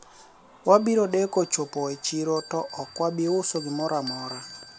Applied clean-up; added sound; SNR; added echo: none; Bell; 17 dB; none.